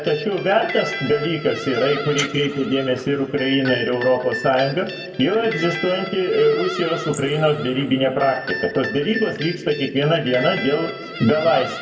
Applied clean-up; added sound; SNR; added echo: none; Guitar; 11 dB; reverberation time 1.6 s.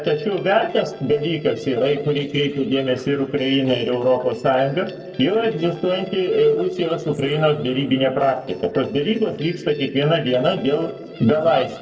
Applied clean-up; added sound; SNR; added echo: neural separator model SepFormer DNS4.